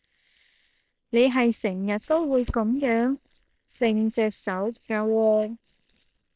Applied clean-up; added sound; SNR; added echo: neural separator model SepFormer WHAM!.